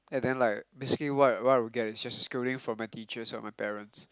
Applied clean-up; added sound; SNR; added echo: none; none; none; none.